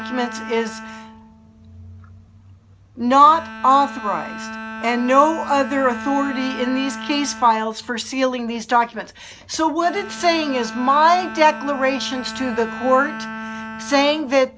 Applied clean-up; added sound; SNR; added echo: none; Bowed string instrument; 13 dB; none.